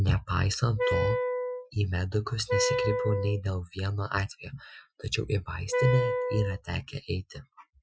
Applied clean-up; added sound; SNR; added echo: classical method Wiener filter.